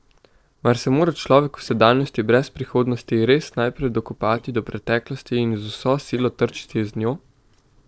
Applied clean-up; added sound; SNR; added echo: neural separator model SepFormer DNS4.